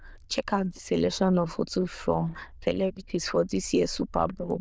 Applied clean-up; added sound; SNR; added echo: neural diffusion model UNIVERSE++.